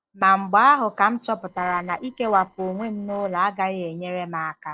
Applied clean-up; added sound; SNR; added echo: neural separator model SepFormer DNS4.